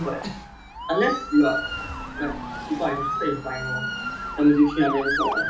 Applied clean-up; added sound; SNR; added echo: none; Motor vehicle (road) / Siren; 5 dB; reverberation time 0.4 s.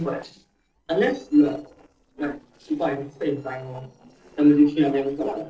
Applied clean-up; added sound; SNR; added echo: neural separator model SepFormer DNS4.